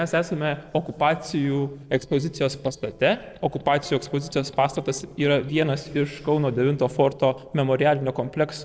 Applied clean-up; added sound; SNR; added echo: neural separator model SepFormer DNS4.